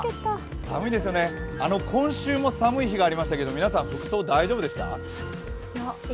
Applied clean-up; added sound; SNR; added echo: none; Wind instrument, woodwind instrument; 13 dB; none.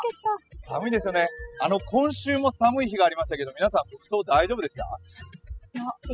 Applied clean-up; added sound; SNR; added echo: classical method spectral subtraction.